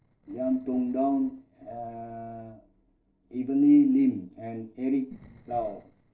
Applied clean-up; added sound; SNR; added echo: neural separator model SepFormer DNS4.